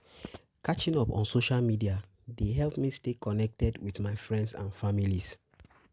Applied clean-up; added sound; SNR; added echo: none; none; none; none.